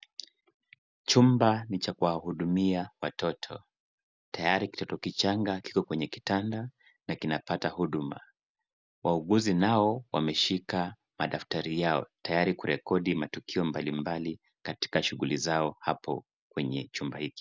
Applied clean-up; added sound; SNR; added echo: none; none; none; none.